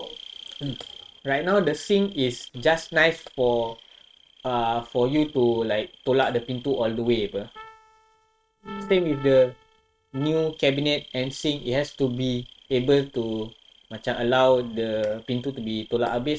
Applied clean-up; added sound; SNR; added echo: neural mask model RNNoise.